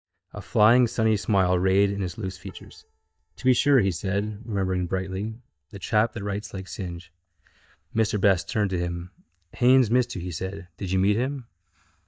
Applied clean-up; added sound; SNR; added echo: neural mask model DeepFilterNet 3.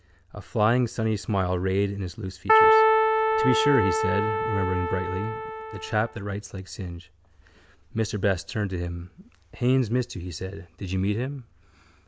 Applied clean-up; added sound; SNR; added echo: none; Keyboard (musical); -5 dB; none.